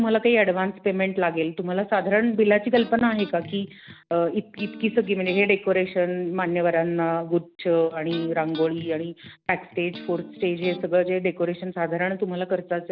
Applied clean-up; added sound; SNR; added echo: none; Electric guitar; 18 dB; none.